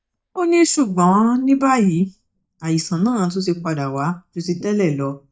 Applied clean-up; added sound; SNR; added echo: neural mask model DeepFilterNet 3.